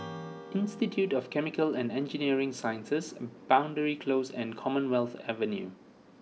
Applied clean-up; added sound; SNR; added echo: none; Strum; 19 dB; none.